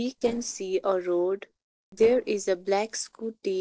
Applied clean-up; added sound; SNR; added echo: neural separator model SepFormer DNS4.